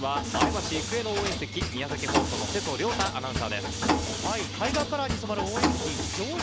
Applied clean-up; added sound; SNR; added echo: none; Mechanisms; -2 dB; none.